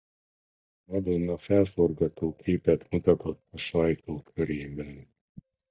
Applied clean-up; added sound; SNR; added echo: neural mask model DeepFilterNet 3.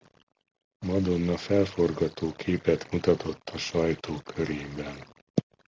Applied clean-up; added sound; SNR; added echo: none; none; none; none.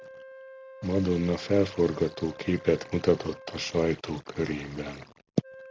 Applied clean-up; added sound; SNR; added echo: none; Wind instrument, woodwind instrument; 19 dB; none.